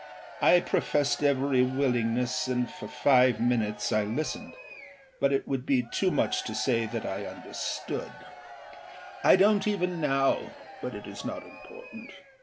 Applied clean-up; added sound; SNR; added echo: none; Crowd / Cheering; 16 dB; none.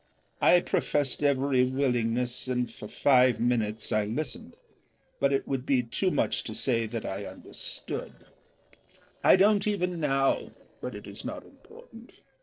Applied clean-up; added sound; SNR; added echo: neural separator model SepFormer DNS4.